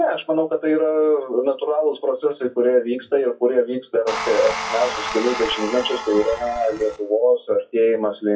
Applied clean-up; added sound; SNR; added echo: classical method WPE with log-MMSE.